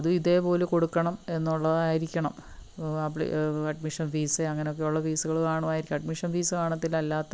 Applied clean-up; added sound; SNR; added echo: none; none; none; none.